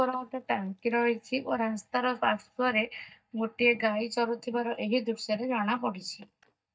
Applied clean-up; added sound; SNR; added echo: neural mask model DeepFilterNet 3.